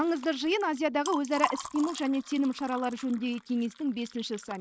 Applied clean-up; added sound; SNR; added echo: neural mask model RNNoise.